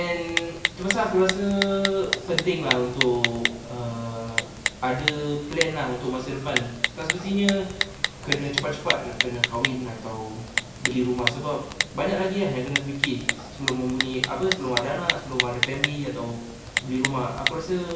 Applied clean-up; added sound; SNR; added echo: none; Typing; 2 dB; reverberation time 1.0 s.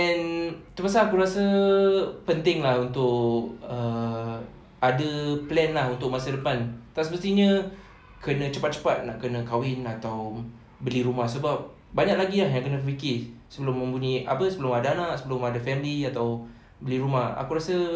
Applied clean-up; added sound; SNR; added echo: none; none; none; none.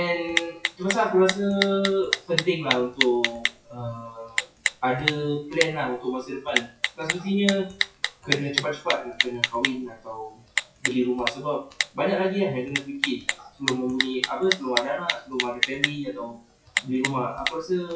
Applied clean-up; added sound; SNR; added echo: classical method WPE with log-MMSE.